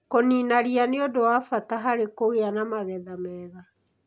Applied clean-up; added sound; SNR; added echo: none; none; none; none.